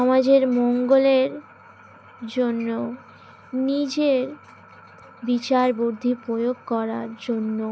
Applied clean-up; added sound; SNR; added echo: none; none; none; none.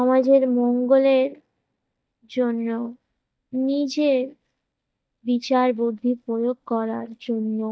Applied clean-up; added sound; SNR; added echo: neural mask model DeepFilterNet 3.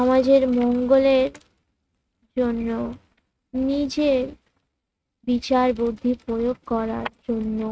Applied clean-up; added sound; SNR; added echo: neural mask model RNNoise.